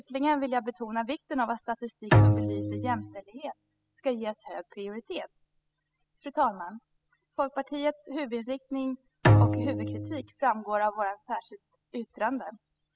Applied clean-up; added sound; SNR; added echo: classical method spectral subtraction.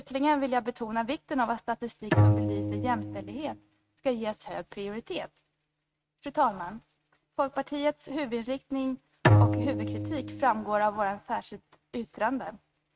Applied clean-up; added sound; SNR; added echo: neural mask model RNNoise.